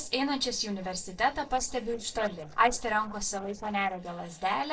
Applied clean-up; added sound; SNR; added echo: neural separator model SepFormer DNS4.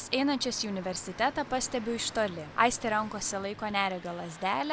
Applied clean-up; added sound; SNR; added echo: none; none; none; none.